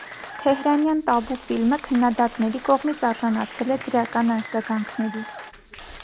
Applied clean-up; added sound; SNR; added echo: none; Applause; 14 dB; none.